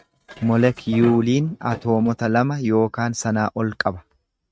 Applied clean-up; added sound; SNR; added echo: neural mask model RNNoise.